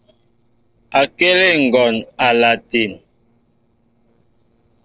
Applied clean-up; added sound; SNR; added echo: neural separator model SepFormer DNS4.